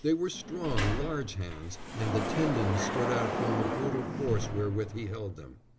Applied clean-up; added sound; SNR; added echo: none; Sliding door; 2 dB; none.